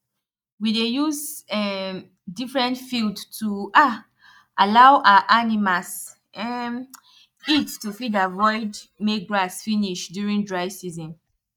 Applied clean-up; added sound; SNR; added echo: neural mask model DeepFilterNet 3.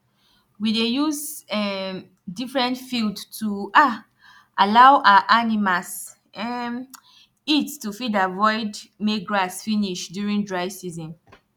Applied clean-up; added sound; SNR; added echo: none; none; none; none.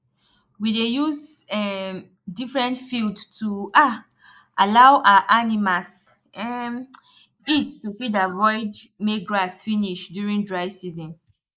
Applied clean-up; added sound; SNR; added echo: neural mask model Resemble Enhance denoiser.